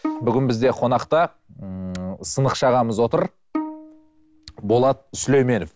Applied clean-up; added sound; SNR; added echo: none; Bowed string instrument; 12 dB; none.